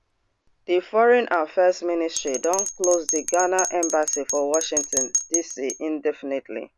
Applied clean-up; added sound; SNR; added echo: none; Bell; 3 dB; none.